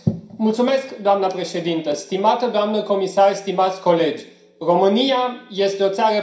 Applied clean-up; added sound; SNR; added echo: none; none; none; reverberation time 0.5 s.